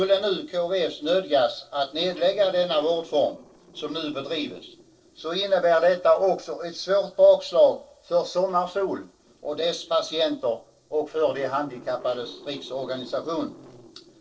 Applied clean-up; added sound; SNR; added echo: neural separator model SepFormer DNS4.